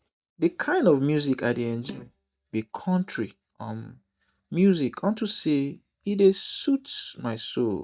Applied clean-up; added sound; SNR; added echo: neural mask model DeepFilterNet 3.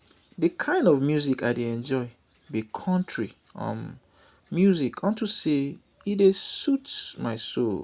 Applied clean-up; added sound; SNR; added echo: none; none; none; none.